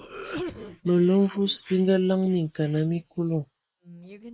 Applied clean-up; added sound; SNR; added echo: neural mask model Resemble Enhance denoiser.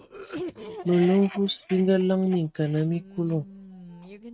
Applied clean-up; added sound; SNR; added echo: neural mask model RNNoise.